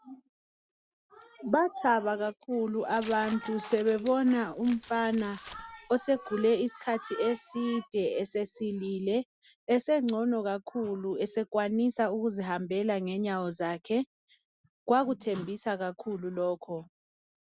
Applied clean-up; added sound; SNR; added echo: none; Tearing; 19 dB; none.